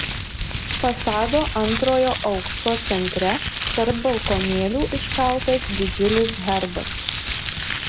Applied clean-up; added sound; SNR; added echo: none; Crumpling, crinkling; 4 dB; none.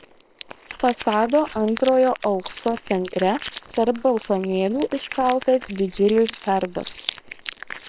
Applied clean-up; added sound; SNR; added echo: neural separator model SepFormer WHAM!.